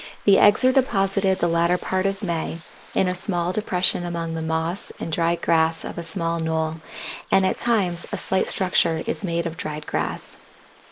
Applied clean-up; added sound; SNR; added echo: neural mask model Resemble Enhance denoiser.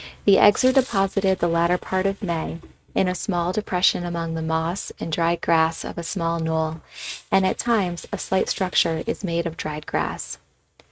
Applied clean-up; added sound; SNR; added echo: neural mask model RNNoise.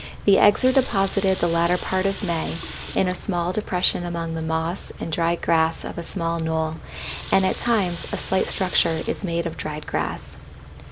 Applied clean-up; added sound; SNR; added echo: none; Water tap, faucet + Idling / Car; 12 dB; none.